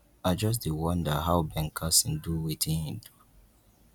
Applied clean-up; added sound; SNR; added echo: none; none; none; none.